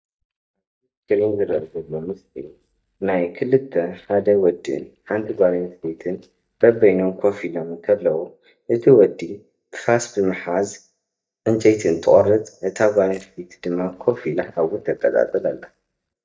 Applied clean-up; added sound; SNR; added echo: neural mask model DeepFilterNet 3.